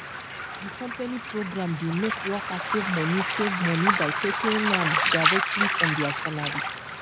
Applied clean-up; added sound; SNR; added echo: none; Waves, surf; -2 dB; none.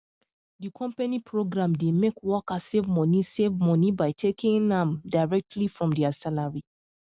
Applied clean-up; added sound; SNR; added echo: none; none; none; none.